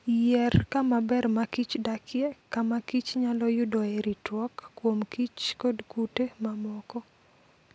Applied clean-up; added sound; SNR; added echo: none; none; none; none.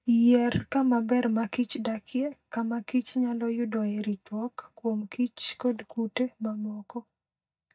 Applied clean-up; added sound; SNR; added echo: neural mask model DeepFilterNet 3.